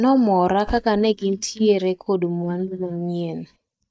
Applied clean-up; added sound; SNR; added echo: neural mask model DeepFilterNet 3.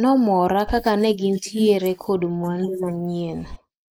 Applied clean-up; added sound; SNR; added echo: neural mask model Resemble Enhance denoiser.